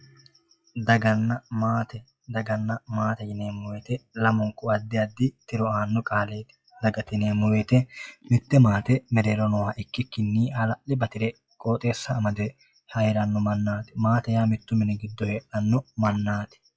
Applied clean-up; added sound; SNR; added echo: classical method log-MMSE.